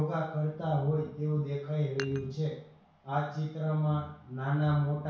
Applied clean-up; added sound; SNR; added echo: none; Dishes, pots, and pans; 17 dB; reverberation time 0.6 s.